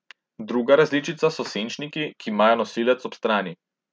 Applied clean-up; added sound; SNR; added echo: none; none; none; none.